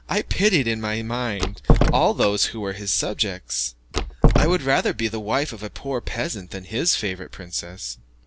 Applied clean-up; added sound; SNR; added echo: none; Door; -4 dB; none.